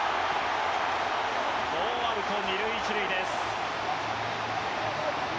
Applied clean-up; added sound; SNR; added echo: none; none; none; none.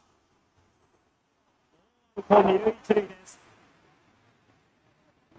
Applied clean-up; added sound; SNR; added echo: neural mask model RNNoise.